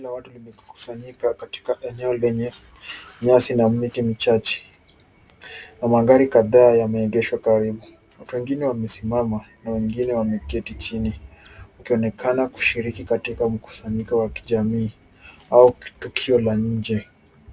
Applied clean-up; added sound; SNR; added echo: none; none; none; none.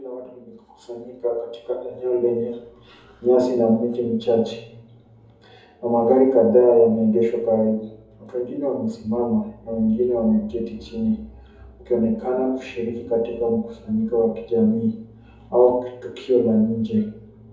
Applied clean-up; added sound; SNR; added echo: none; none; none; reverberation time 2.5 s.